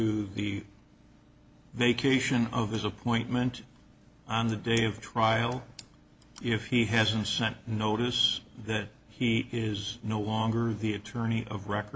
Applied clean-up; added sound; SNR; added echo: none; none; none; none.